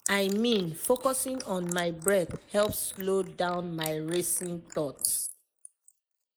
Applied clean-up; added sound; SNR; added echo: neural mask model Resemble Enhance denoiser.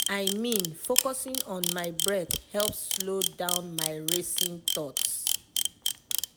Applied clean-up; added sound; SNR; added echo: none; Camera; -2 dB; none.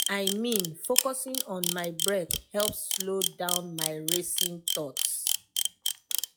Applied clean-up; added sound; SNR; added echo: classical method log-MMSE.